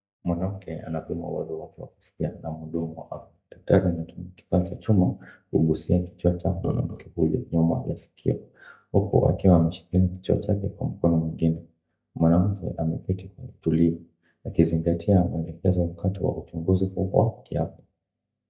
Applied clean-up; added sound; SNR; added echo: neural mask model DeepFilterNet 3.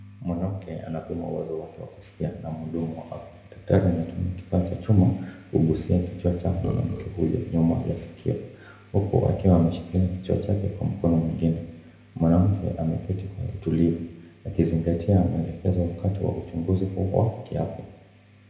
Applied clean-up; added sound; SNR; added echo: none; Burping, eructation; 15 dB; reverberation time 0.7 s.